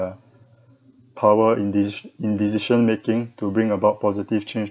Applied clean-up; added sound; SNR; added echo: none; none; none; none.